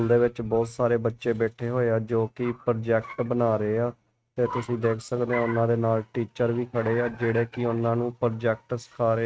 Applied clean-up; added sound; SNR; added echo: neural mask model RNNoise.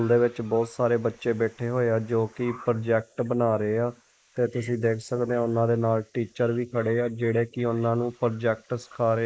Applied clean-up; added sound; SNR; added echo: neural mask model Resemble Enhance denoiser.